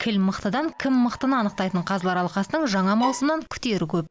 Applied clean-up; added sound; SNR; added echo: none; Bowed string instrument; 7 dB; none.